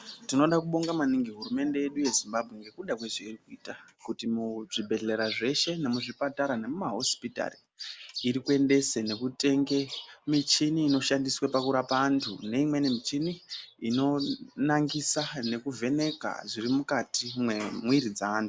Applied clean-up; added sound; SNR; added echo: none; none; none; none.